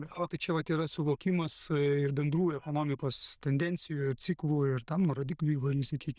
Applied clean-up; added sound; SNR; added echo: neural diffusion model UNIVERSE++.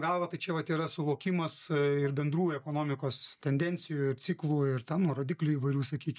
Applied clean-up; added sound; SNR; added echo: neural mask model DeepFilterNet 3.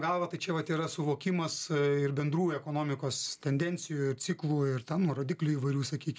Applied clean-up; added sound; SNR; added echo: none; none; none; none.